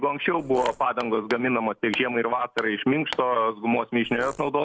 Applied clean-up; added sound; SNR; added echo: none; Hammer + Fart; 16 dB; none.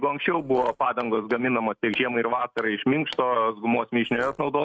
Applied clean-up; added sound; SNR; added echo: neural mask model RNNoise.